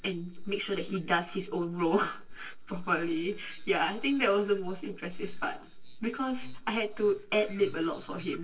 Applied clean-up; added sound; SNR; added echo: neural separator model SepFormer DNS4.